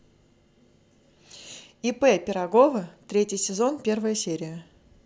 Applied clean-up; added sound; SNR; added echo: none; none; none; none.